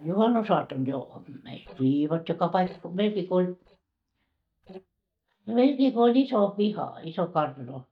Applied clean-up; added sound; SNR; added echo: neural mask model DeepFilterNet 3.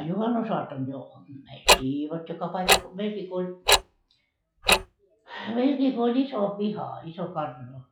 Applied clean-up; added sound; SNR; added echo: classical method log-MMSE.